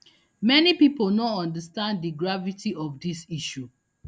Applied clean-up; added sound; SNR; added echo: none; none; none; none.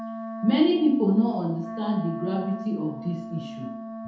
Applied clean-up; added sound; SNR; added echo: none; Wind instrument, woodwind instrument; 10 dB; reverberation time 0.8 s.